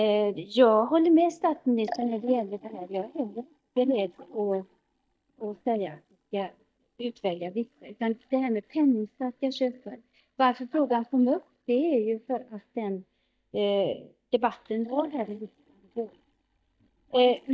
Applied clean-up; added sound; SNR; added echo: neural mask model DeepFilterNet 3.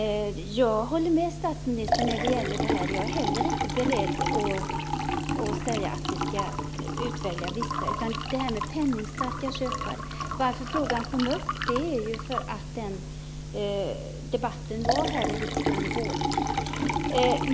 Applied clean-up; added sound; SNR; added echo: none; Liquid; 2 dB; none.